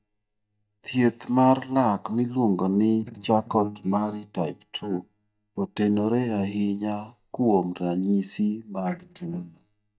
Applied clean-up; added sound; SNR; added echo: neural mask model DeepFilterNet 3.